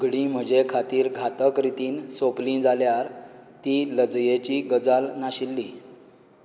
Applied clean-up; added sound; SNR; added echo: none; none; none; none.